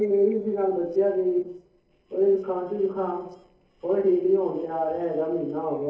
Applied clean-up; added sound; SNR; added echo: neural separator model SepFormer DNS4.